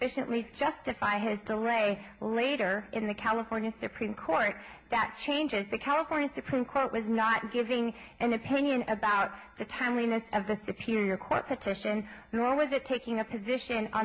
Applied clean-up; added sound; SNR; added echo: none; none; none; none.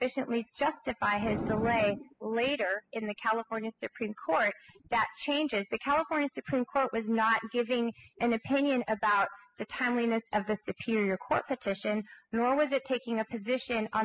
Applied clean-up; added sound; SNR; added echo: classical method spectral subtraction.